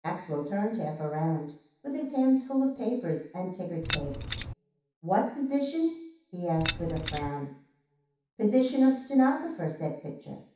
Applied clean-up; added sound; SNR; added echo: none; Keys jangling; -4 dB; reverberation time 0.7 s.